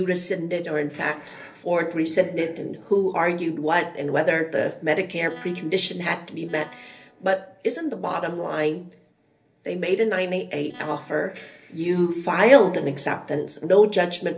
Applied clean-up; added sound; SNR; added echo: neural separator model SepFormer DNS4.